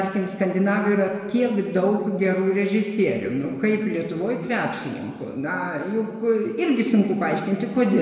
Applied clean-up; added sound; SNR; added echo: none; none; none; reverberation time 1.5 s.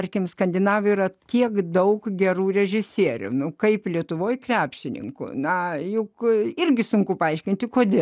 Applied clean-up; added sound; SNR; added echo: none; none; none; none.